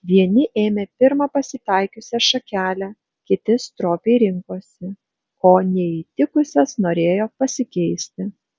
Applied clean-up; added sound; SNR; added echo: none; none; none; none.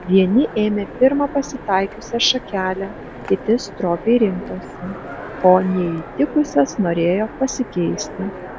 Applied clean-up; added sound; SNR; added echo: none; Train; 14 dB; none.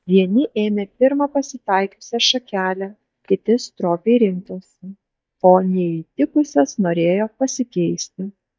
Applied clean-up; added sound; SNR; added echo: neural mask model DeepFilterNet 3.